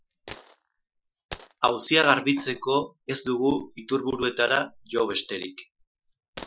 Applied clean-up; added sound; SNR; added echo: classical method Wiener filter.